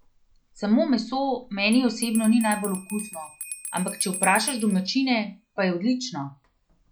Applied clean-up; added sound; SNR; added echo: none; Bell; 12 dB; none.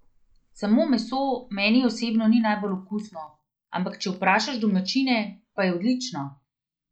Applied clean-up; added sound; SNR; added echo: neural mask model Resemble Enhance denoiser.